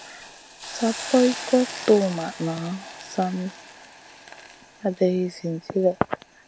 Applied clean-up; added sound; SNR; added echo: none; Hiss; 14 dB; none.